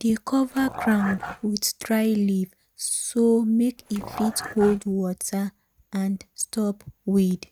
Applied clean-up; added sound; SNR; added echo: neural mask model RNNoise.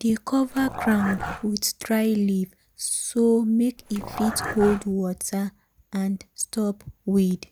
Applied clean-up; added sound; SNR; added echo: none; Dog; 8 dB; none.